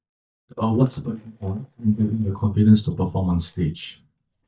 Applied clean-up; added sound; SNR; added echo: neural mask model DeepFilterNet 3.